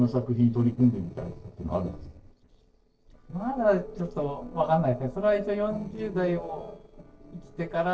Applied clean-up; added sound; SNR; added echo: neural separator model SepFormer DNS4.